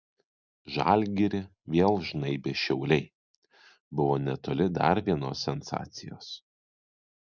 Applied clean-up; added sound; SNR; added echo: none; none; none; none.